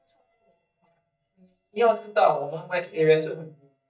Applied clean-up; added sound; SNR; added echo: neural mask model DeepFilterNet 3.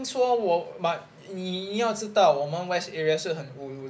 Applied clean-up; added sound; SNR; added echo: none; none; none; none.